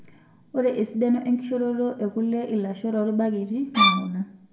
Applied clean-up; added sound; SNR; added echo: none; Bowed string instrument; -3 dB; reverberation time 0.5 s.